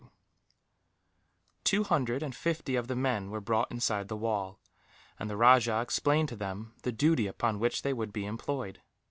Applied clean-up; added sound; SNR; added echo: none; none; none; none.